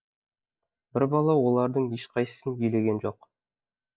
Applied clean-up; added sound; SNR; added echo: neural mask model DeepFilterNet 3.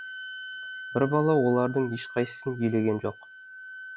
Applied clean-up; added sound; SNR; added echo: none; Wind instrument, woodwind instrument; 13 dB; none.